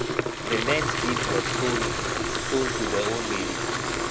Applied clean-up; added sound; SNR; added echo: none; Fill (with liquid) / Water tap, faucet; -4 dB; none.